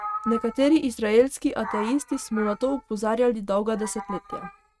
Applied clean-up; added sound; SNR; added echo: neural mask model RNNoise.